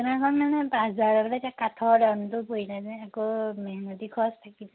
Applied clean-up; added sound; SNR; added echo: none; none; none; none.